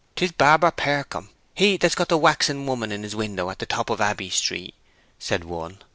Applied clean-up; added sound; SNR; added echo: none; none; none; none.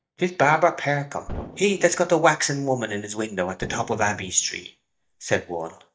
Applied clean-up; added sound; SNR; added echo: neural mask model DeepFilterNet 3.